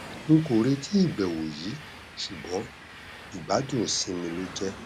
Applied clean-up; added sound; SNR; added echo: none; Train; 15 dB; none.